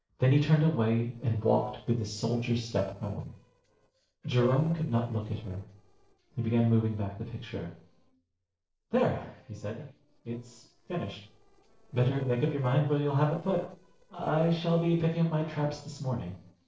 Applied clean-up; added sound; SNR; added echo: neural separator model SepFormer DNS4.